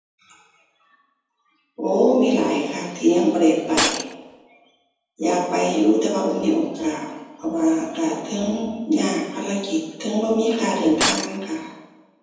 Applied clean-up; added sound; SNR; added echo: none; Shatter; 4 dB; reverberation time 1.1 s.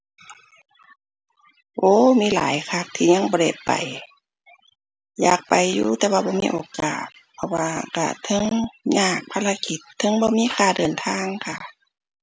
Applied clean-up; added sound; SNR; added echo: none; none; none; none.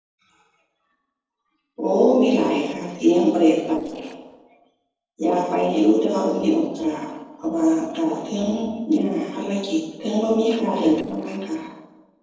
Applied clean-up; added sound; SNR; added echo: neural separator model SepFormer DNS4.